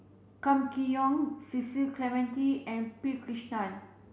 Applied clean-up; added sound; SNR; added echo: none; none; none; none.